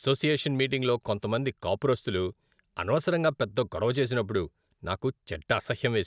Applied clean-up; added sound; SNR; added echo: none; none; none; none.